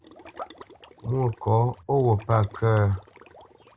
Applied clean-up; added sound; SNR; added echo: none; Liquid; 20 dB; none.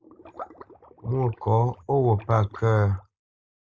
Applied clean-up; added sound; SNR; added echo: neural mask model Resemble Enhance denoiser.